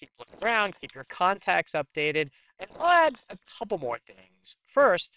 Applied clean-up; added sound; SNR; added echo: neural separator model SepFormer WHAMR!.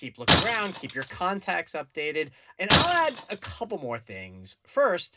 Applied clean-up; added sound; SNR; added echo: none; Shatter; 1 dB; reverberation time 0.2 s.